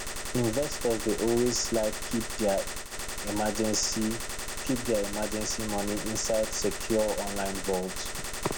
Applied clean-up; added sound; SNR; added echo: none; Gunshot, gunfire; 4 dB; none.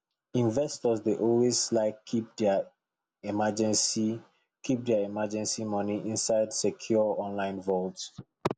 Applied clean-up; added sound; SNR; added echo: none; none; none; none.